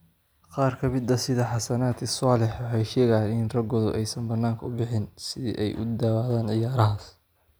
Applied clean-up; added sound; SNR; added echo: none; none; none; none.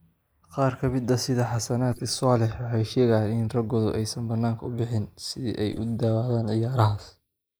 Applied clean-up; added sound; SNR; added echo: neural mask model Resemble Enhance denoiser.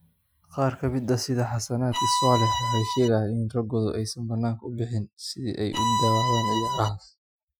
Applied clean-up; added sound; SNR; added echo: classical method Wiener filter.